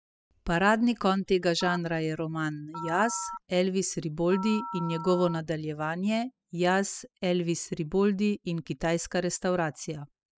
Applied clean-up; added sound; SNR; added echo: classical method spectral subtraction.